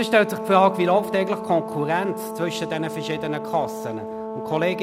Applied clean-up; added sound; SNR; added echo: none; Brass instrument; 8 dB; none.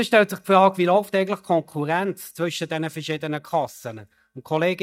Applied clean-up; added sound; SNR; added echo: neural mask model DeepFilterNet 3.